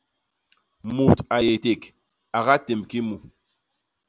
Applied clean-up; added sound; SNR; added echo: none; none; none; none.